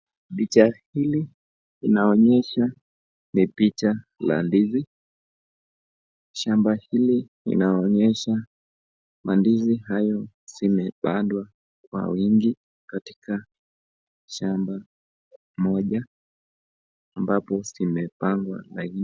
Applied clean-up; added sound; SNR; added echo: none; none; none; none.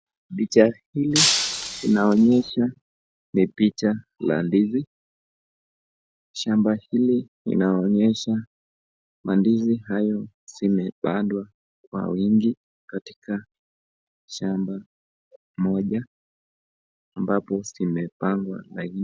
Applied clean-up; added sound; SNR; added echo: none; Shatter; 1 dB; none.